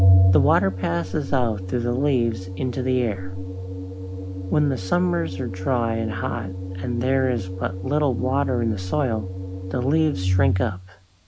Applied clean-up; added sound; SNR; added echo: none; Organ; 1 dB; none.